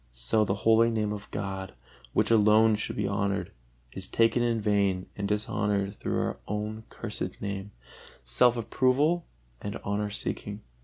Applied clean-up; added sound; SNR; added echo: none; none; none; none.